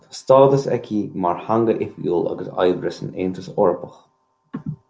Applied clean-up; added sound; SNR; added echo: none; none; none; none.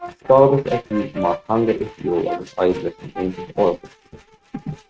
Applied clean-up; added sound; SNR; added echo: neural mask model RNNoise.